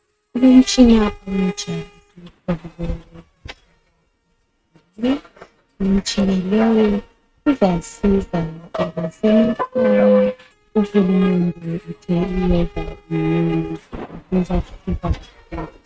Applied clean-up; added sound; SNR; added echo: neural mask model RNNoise.